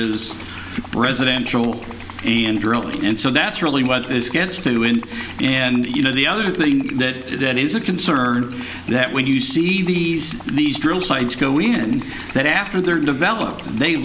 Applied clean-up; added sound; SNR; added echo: none; Liquid; 18 dB; none.